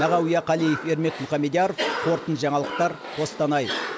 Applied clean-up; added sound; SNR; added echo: none; Cough; 8 dB; none.